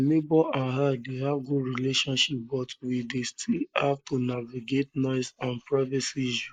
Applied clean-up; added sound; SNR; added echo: neural mask model Resemble Enhance denoiser.